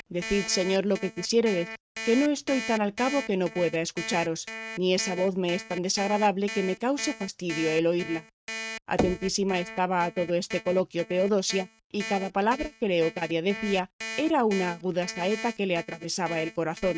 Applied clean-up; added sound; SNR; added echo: neural mask model RNNoise.